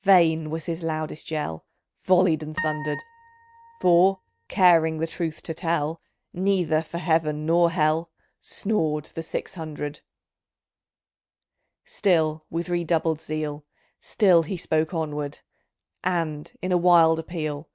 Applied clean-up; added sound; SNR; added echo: neural mask model RNNoise.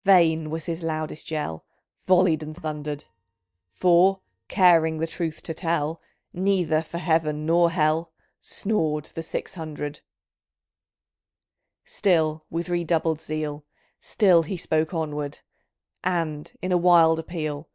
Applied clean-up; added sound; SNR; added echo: neural mask model DeepFilterNet 3.